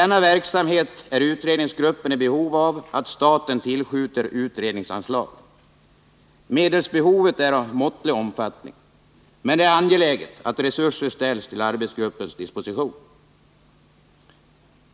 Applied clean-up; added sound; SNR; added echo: none; none; none; none.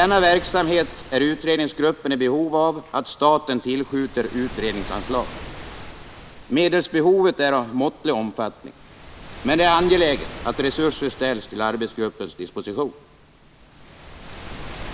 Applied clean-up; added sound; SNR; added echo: none; Waves, surf; 16 dB; none.